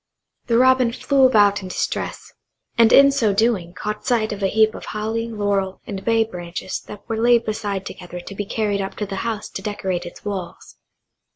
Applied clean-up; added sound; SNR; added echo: none; none; none; none.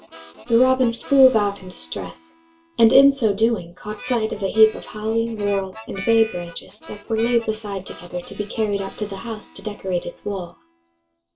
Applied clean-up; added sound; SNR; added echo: none; Harmonica; 19 dB; reverberation time 0.2 s.